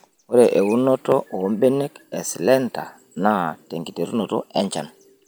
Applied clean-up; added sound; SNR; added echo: none; none; none; none.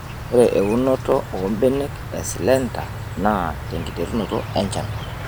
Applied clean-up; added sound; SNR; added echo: none; Insect; 8 dB; none.